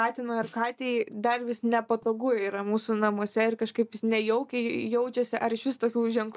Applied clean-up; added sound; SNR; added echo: neural mask model DeepFilterNet 3.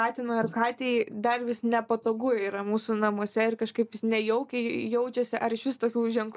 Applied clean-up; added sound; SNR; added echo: neural mask model Resemble Enhance denoiser.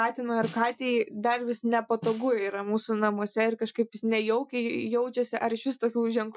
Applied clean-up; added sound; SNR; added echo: classical method Wiener filter.